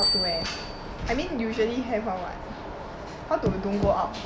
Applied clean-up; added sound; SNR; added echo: none; Bicycle bell; 7 dB; none.